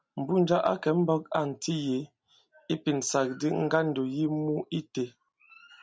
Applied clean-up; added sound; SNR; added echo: none; none; none; none.